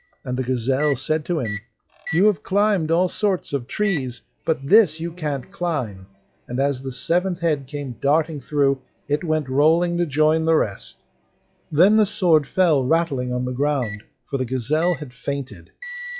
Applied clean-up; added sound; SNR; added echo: classical method log-MMSE.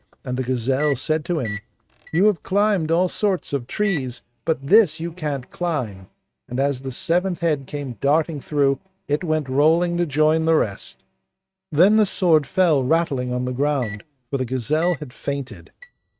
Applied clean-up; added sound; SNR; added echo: neural mask model RNNoise.